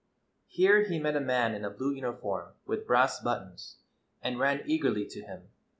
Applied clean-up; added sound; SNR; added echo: none; none; none; none.